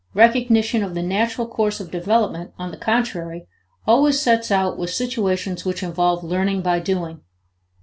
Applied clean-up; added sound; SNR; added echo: none; none; none; none.